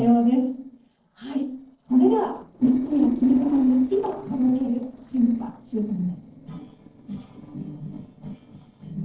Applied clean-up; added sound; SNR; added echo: neural separator model SepFormer DNS4.